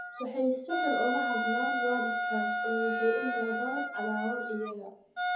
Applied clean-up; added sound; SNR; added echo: none; Wind instrument, woodwind instrument; -1 dB; reverberation time 0.7 s.